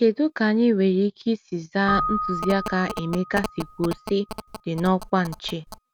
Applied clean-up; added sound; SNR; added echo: none; Telephone + Keyboard (musical); 9 dB; none.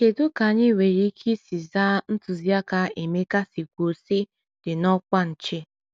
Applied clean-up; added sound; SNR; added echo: none; none; none; none.